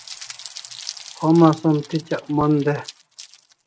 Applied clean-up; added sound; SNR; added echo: neural mask model RNNoise.